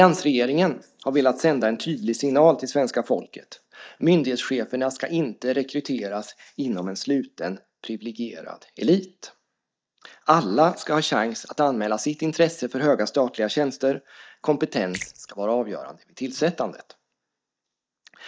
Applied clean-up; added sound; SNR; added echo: neural mask model DeepFilterNet 3.